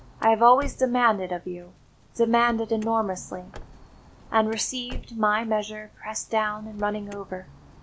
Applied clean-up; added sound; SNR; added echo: none; Car; 17 dB; none.